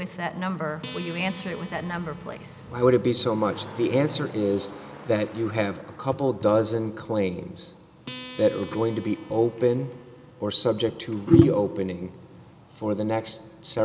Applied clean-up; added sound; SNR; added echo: none; Motor vehicle (road) + Acoustic guitar; 19 dB; none.